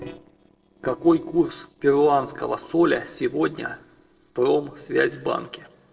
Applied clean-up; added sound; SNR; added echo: neural separator model SepFormer DNS4.